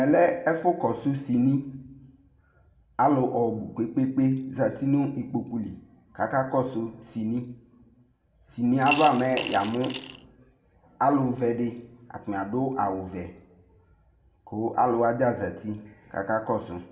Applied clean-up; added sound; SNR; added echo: none; Coin (dropping) / Glass; 2 dB; reverberation time 0.7 s.